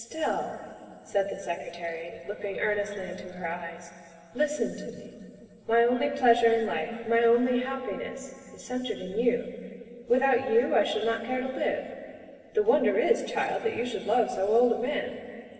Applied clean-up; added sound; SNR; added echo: none; none; none; reverberation time 2.3 s.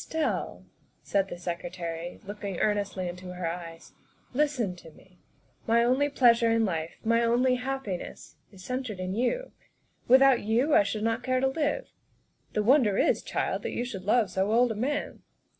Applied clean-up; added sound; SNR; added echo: none; none; none; none.